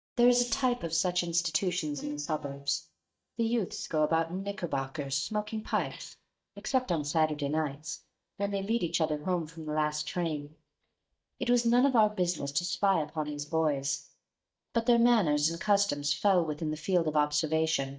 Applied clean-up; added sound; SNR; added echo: neural mask model DeepFilterNet 3.